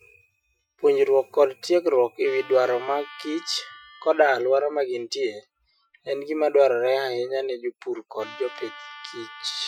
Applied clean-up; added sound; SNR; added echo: classical method Wiener filter.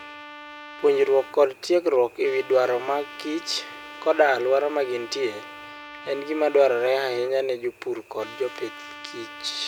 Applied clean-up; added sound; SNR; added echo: none; Trumpet; 17 dB; none.